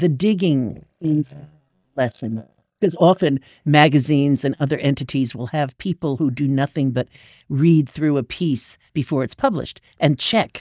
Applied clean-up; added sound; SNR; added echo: neural mask model DeepFilterNet 3.